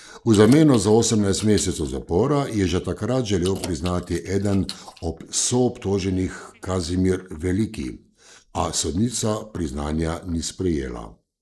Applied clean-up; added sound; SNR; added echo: neural mask model Resemble Enhance denoiser.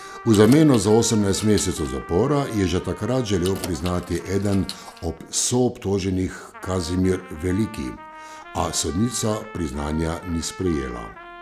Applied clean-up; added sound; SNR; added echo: none; Keys jangling + Trumpet; 17 dB; none.